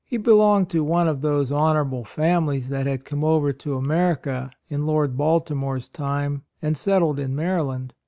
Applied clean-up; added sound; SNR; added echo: none; none; none; none.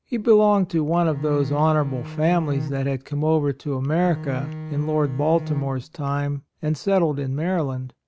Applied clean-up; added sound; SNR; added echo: none; Bowed string instrument; 11 dB; none.